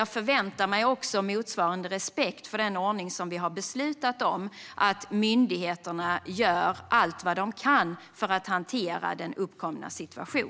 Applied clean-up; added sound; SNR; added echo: none; none; none; none.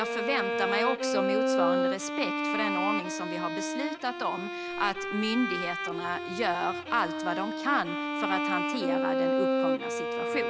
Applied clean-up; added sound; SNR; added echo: none; Bowed string instrument; -2 dB; none.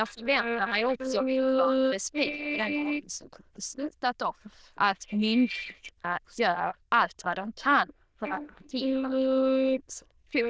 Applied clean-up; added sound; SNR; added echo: neural diffusion model UNIVERSE++.